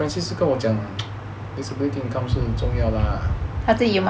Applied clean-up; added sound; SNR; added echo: none; none; none; none.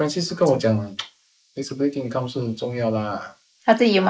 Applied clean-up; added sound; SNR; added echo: neural mask model Resemble Enhance denoiser.